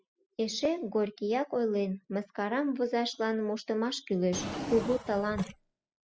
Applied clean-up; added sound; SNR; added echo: classical method spectral subtraction.